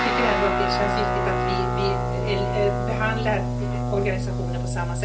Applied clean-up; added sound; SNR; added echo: none; Guitar; -2 dB; reverberation time 0.3 s.